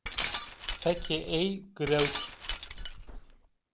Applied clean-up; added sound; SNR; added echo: none; Glass; 0 dB; none.